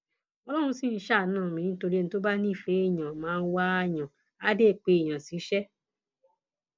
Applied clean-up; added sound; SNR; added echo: none; none; none; none.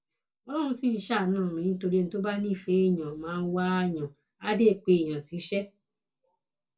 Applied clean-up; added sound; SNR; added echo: none; none; none; reverberation time 0.2 s.